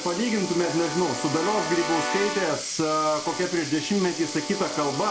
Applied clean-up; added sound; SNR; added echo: none; Sink (filling or washing) + Keyboard (musical) / Brass instrument; 6 dB; none.